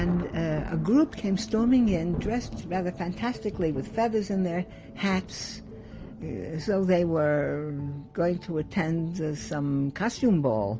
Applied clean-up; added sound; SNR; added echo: none; Thunder; 15 dB; none.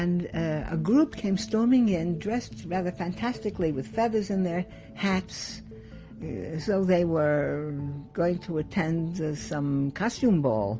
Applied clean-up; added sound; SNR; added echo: none; none; none; none.